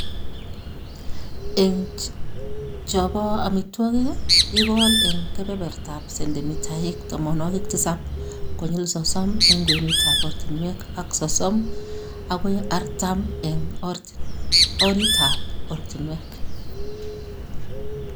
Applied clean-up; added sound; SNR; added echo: none; Bird; -2 dB; none.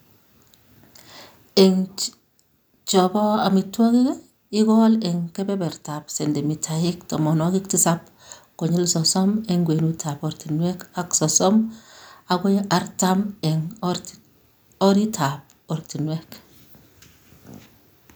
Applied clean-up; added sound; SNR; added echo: none; none; none; none.